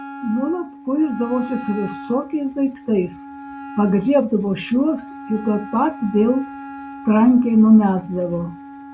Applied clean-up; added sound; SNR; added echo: none; Wind instrument, woodwind instrument; 16 dB; none.